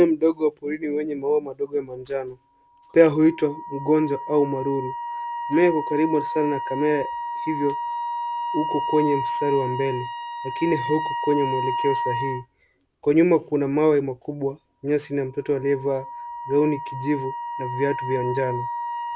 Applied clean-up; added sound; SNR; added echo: none; Wind instrument, woodwind instrument; 7 dB; none.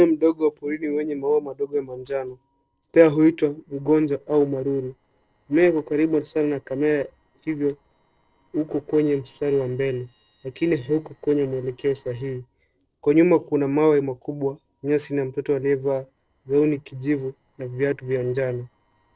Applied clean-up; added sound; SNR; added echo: neural separator model SepFormer DNS4.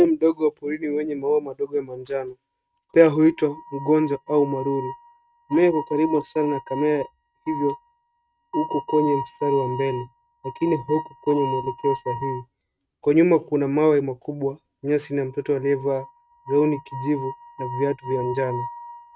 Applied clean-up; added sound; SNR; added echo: neural mask model RNNoise.